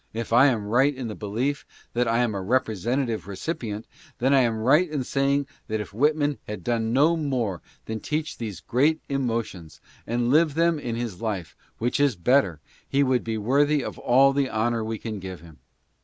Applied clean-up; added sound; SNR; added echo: none; none; none; none.